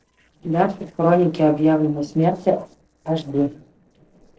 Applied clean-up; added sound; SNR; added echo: neural separator model SepFormer DNS4.